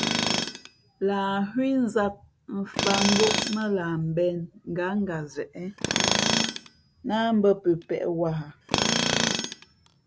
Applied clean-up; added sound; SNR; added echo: none; Tools; 2 dB; none.